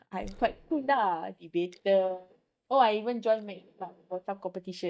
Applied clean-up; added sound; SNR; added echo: neural mask model DeepFilterNet 3.